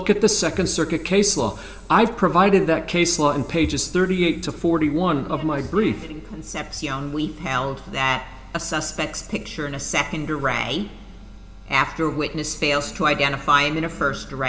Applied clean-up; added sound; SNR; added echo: none; none; none; reverberation time 1.6 s.